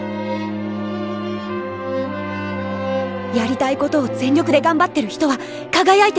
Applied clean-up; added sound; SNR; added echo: none; Trumpet; 19 dB; none.